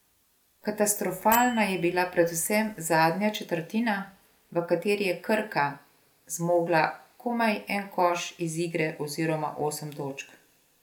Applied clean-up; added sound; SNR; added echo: none; Bell; 13 dB; none.